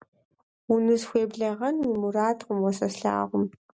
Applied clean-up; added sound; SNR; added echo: none; none; none; none.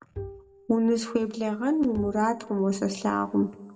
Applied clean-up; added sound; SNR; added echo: none; Bowed string instrument; 17 dB; reverberation time 0.7 s.